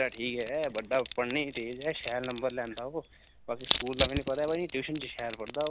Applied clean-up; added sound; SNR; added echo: none; Crushing; 2 dB; none.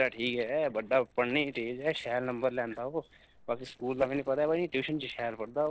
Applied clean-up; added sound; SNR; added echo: neural separator model SepFormer DNS4.